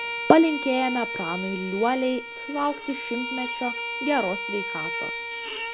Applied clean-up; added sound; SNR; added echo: none; Bowed string instrument; 6 dB; none.